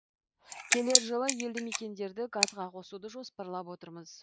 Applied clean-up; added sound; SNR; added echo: neural mask model Resemble Enhance denoiser.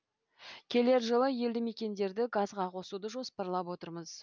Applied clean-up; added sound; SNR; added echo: none; none; none; none.